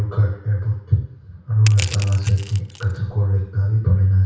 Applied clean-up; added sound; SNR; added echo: none; Crushing; 14 dB; reverberation time 0.6 s.